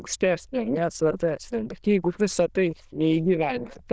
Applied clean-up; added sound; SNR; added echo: neural diffusion model UNIVERSE++.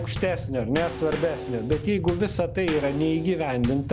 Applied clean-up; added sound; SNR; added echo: none; Bass drum / Snare drum / Drum kit; 8 dB; none.